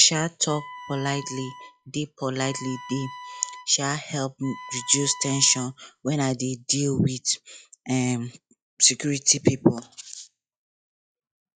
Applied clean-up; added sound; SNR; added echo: classical method log-MMSE.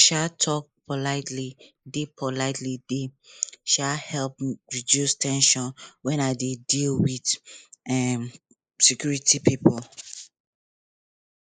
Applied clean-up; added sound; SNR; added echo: neural mask model Resemble Enhance denoiser.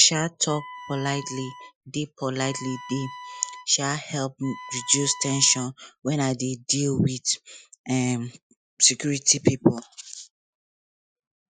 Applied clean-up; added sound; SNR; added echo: classical method Wiener filter.